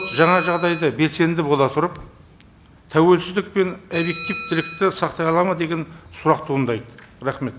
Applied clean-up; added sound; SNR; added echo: none; Bell; 15 dB; none.